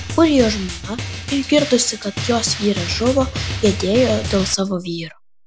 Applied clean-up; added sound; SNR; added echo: none; Drum; 8 dB; none.